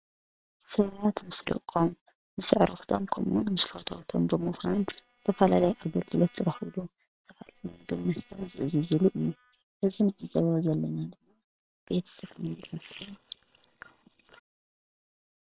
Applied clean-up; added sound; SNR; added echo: neural separator model SepFormer WHAM!.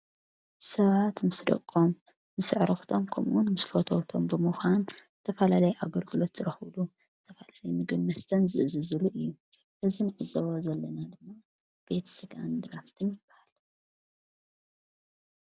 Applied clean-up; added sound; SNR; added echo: none; none; none; none.